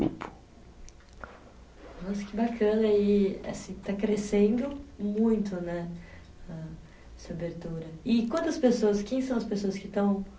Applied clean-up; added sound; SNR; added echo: none; none; none; none.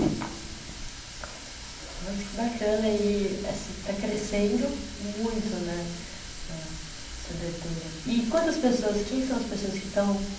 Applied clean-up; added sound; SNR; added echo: none; Water tap, faucet; 12 dB; reverberation time 1.9 s.